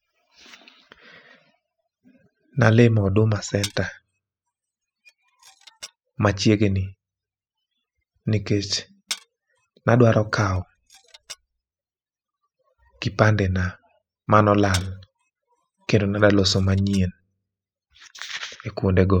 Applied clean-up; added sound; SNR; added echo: classical method spectral subtraction.